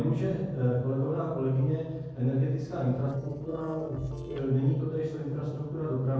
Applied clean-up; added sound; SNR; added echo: neural separator model SepFormer DNS4.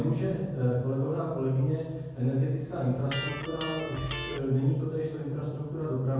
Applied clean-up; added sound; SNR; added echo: none; Electric guitar; 10 dB; reverberation time 1.3 s.